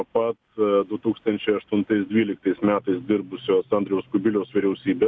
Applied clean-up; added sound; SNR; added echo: none; none; none; none.